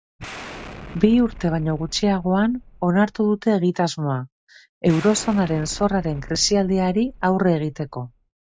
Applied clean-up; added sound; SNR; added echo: none; Explosion; 17 dB; none.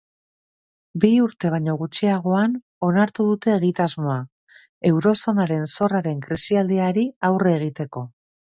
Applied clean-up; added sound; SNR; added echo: none; none; none; none.